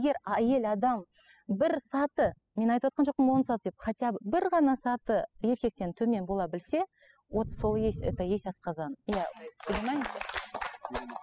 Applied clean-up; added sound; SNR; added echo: classical method spectral subtraction.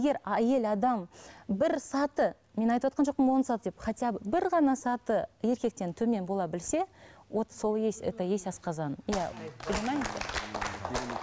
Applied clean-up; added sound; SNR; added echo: none; none; none; none.